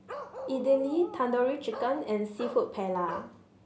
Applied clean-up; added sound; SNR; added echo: none; Bark; 13 dB; none.